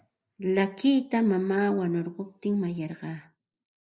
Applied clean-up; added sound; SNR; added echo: neural mask model Resemble Enhance denoiser.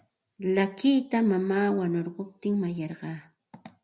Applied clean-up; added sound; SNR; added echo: none; none; none; none.